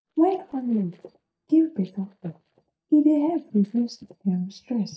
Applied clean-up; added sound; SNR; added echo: neural mask model DeepFilterNet 3.